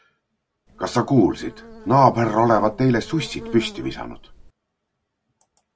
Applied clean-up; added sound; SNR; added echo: none; Buzz; 17 dB; none.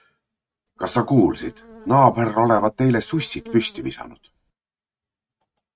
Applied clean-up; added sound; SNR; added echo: neural mask model RNNoise.